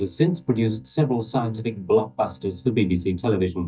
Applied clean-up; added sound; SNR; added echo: neural mask model DeepFilterNet 3.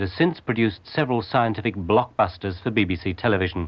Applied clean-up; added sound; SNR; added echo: none; none; none; none.